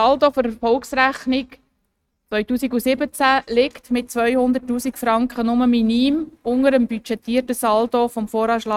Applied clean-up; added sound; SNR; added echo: neural mask model RNNoise.